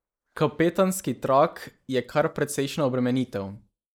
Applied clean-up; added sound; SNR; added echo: neural mask model Resemble Enhance denoiser.